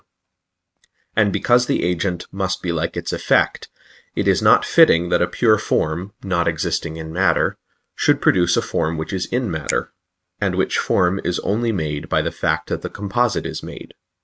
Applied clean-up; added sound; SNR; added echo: neural mask model RNNoise.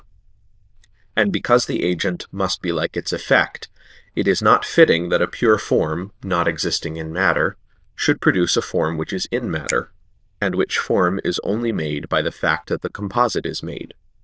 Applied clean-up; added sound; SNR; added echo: neural diffusion model UNIVERSE++.